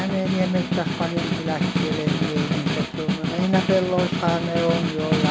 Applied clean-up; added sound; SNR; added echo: none; Snare drum; -1 dB; none.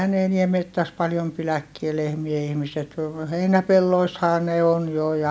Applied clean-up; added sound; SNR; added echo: none; none; none; none.